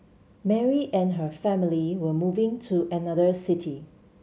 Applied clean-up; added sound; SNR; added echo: none; none; none; none.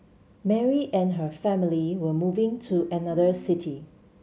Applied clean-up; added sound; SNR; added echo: none; Guitar; 19 dB; none.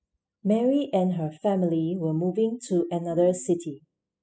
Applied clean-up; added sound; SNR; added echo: classical method spectral subtraction.